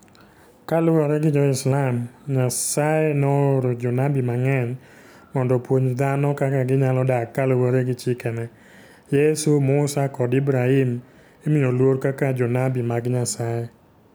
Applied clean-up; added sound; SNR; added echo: none; none; none; none.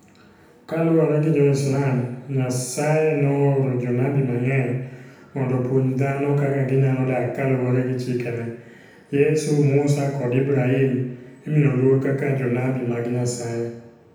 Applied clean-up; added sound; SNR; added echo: none; none; none; reverberation time 0.8 s.